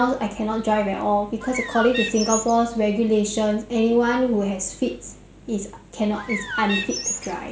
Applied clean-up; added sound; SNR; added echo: none; Bird; 6 dB; none.